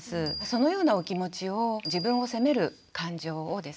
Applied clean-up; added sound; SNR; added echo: none; Bell; 13 dB; none.